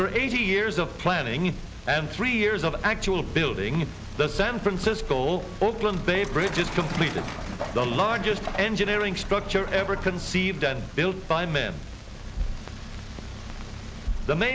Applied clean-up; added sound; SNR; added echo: none; Truck; 12 dB; none.